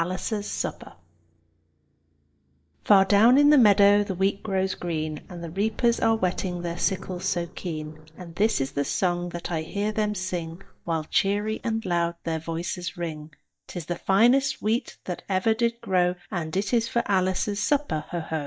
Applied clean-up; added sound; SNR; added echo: neural mask model DeepFilterNet 3.